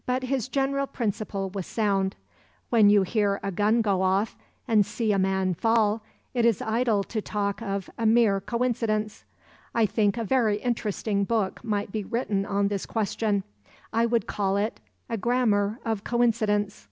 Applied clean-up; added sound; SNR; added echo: none; none; none; none.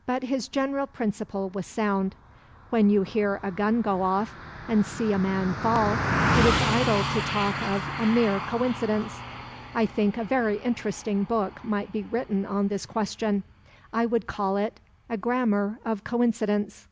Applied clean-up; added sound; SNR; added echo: none; Car passing by; 7 dB; none.